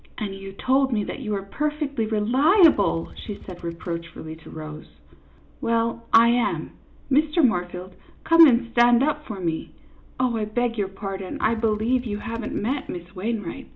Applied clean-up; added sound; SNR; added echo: none; Motorcycle / Engine; 20 dB; none.